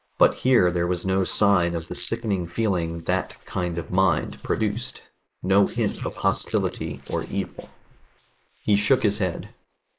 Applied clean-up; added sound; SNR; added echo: neural mask model Resemble Enhance denoiser.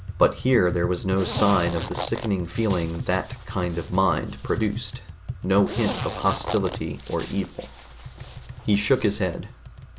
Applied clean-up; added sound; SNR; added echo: none; Tap + Zipper (clothing); 9 dB; none.